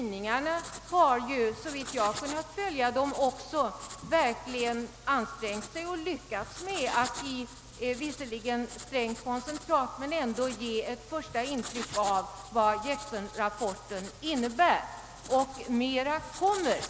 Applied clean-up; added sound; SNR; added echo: none; Writing; 15 dB; none.